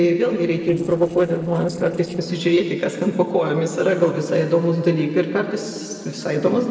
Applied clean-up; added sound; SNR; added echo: neural separator model SepFormer DNS4.